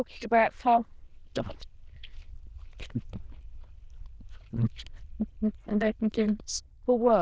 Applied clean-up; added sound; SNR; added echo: neural diffusion model UNIVERSE++.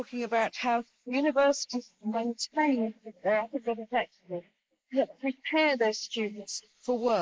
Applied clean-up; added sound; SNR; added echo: neural mask model Resemble Enhance denoiser.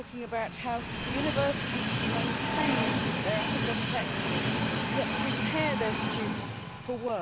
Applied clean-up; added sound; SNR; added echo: none; Train; -4 dB; none.